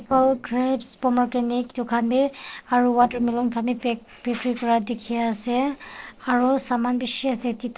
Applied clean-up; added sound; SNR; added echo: neural separator model SepFormer DNS4.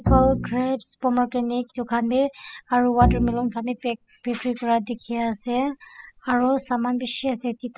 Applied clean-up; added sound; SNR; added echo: classical method spectral subtraction.